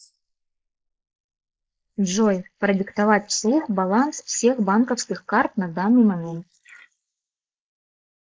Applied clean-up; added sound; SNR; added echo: neural mask model Resemble Enhance denoiser.